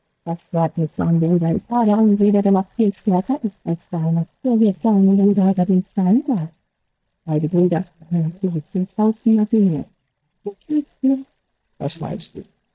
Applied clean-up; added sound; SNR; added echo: neural mask model DeepFilterNet 3.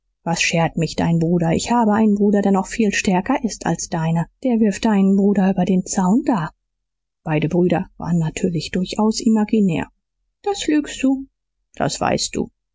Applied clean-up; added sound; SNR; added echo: none; none; none; none.